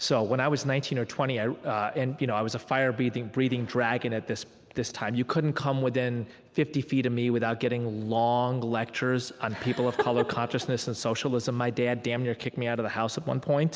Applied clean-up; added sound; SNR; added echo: none; none; none; none.